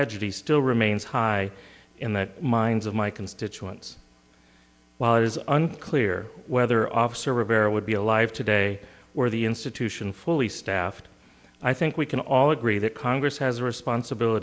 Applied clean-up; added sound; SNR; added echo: none; none; none; none.